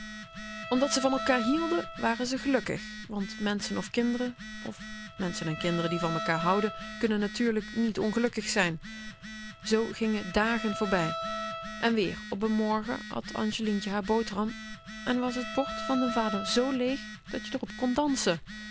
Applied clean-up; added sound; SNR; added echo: none; Telephone + Bowed string instrument; 9 dB; none.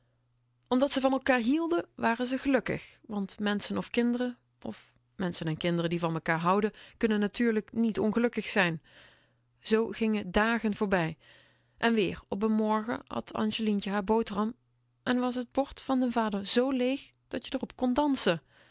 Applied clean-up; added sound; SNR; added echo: none; none; none; none.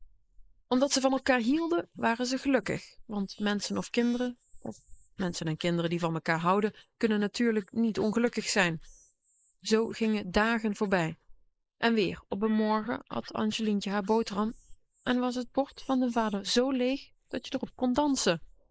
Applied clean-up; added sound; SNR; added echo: neural mask model Resemble Enhance denoiser.